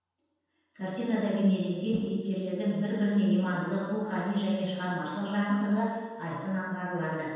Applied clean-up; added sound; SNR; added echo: none; none; none; reverberation time 1.2 s.